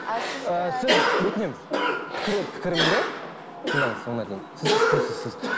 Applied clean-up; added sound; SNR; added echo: none; Cough; -3 dB; none.